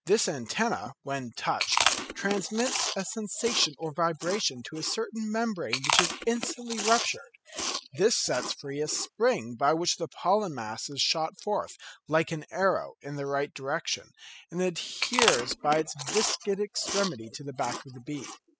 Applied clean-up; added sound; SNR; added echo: classical method spectral subtraction.